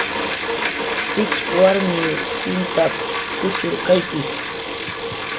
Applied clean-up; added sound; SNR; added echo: none; Bicycle; 2 dB; none.